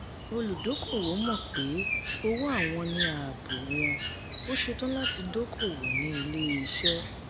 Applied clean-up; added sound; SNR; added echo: none; Bird; -1 dB; none.